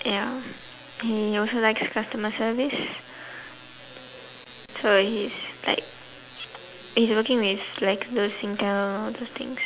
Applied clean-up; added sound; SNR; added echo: none; none; none; none.